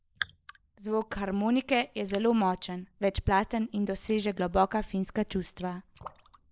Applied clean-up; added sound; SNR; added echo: neural mask model Resemble Enhance denoiser.